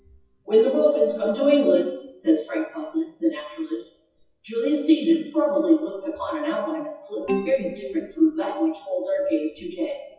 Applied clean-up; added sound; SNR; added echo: classical method WPE with log-MMSE.